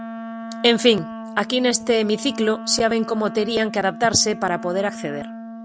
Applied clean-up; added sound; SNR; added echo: none; Wind instrument, woodwind instrument; 12 dB; none.